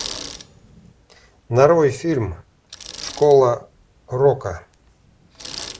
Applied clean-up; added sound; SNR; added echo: none; Bicycle; 18 dB; none.